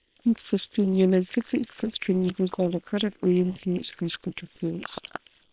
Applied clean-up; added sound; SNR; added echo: neural separator model SepFormer WHAM!.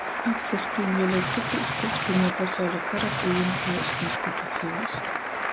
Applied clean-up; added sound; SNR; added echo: none; Rain + Applause; 0 dB; none.